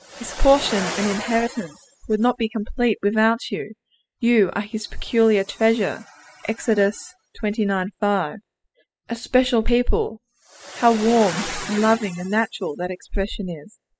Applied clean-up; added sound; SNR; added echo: classical method spectral subtraction.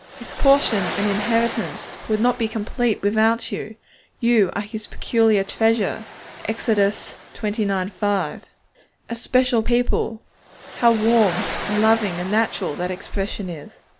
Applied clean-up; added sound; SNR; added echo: none; Waves, surf; 12 dB; none.